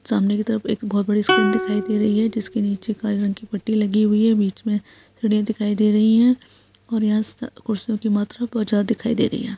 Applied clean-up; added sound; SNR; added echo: none; Plucked string instrument; 7 dB; none.